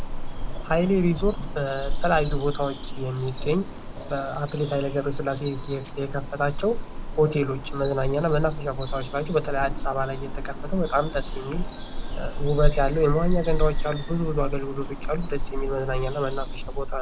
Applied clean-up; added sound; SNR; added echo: none; Bird vocalization, bird call, bird song; 0 dB; none.